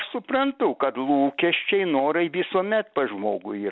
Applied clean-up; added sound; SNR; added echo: none; none; none; none.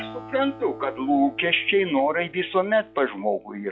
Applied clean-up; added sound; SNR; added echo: classical method log-MMSE.